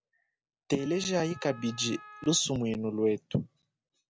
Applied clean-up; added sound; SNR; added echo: none; Wind instrument, woodwind instrument; 20 dB; none.